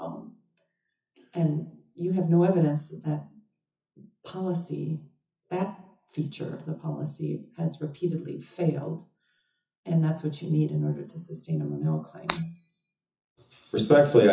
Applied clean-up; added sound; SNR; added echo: classical method WPE with log-MMSE.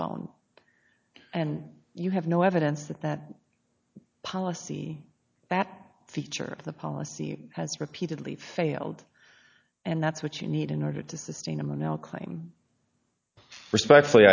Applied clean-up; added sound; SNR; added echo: none; none; none; none.